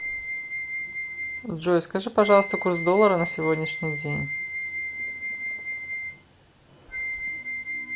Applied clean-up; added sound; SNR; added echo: none; Wind instrument, woodwind instrument; 6 dB; none.